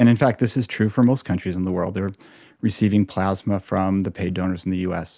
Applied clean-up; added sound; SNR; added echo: none; none; none; none.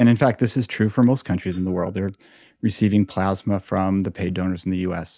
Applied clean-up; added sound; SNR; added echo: neural mask model DeepFilterNet 3.